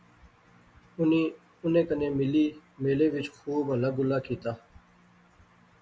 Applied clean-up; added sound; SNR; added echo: none; none; none; none.